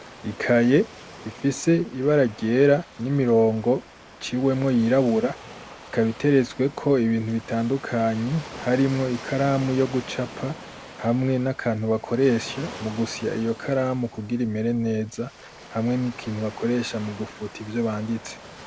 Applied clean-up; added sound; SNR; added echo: none; Waves, surf; 18 dB; none.